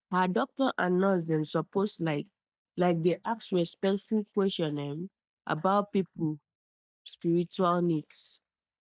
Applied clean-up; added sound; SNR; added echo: neural mask model DeepFilterNet 3.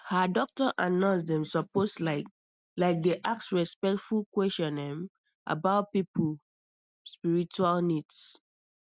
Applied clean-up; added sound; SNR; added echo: none; none; none; none.